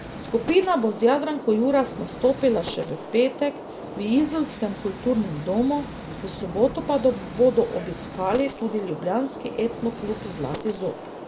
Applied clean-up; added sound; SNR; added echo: none; Gunshot, gunfire; 12 dB; none.